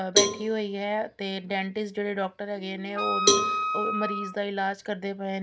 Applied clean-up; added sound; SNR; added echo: none; Cowbell + Wind instrument, woodwind instrument; -2 dB; none.